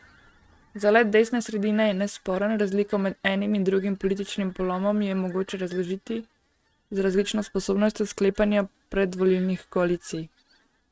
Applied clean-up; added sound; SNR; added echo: neural mask model RNNoise.